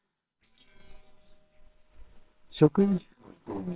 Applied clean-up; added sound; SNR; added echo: neural separator model SepFormer WHAMR!.